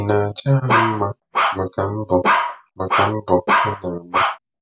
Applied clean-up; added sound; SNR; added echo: none; Bark; -2 dB; none.